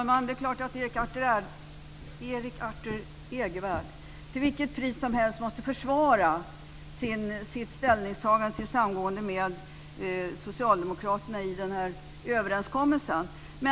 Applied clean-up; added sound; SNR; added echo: none; Walk, footsteps; 18 dB; none.